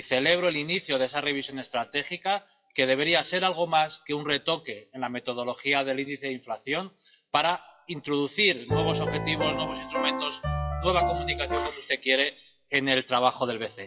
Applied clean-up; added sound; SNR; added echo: classical method WPE with log-MMSE.